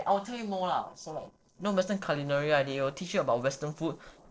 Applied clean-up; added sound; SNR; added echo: neural separator model SepFormer DNS4.